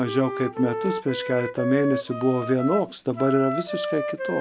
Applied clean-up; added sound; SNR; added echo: none; Wind instrument, woodwind instrument; 6 dB; none.